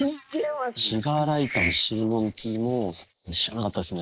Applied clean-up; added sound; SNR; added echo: neural mask model Resemble Enhance denoiser.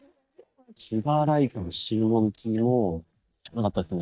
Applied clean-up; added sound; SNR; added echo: neural mask model DeepFilterNet 3.